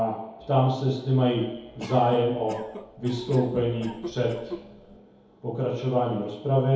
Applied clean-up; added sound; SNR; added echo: none; Cough; 15 dB; reverberation time 2.0 s.